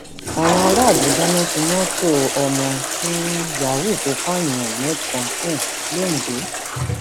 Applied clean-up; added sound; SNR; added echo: none; Toilet flush; 1 dB; none.